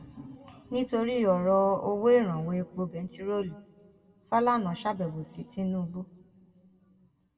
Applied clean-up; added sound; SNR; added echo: none; none; none; reverberation time 1.2 s.